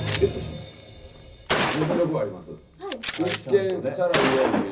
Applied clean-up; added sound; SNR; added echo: none; Gunshot, gunfire; 2 dB; reverberation time 0.4 s.